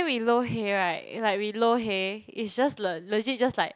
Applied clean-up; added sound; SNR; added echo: none; none; none; none.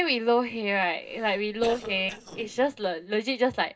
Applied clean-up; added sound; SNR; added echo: neural separator model SepFormer DNS4.